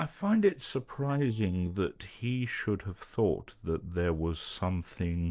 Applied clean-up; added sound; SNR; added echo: neural separator model SepFormer DNS4.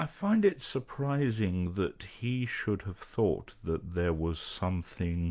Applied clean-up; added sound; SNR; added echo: none; none; none; none.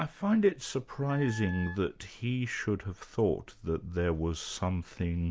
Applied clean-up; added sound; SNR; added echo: none; Wind instrument, woodwind instrument; 13 dB; none.